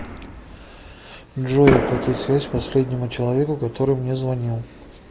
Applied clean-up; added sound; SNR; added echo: none; Fireworks; 7 dB; none.